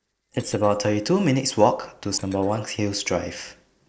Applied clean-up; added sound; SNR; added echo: neural separator model SepFormer DNS4.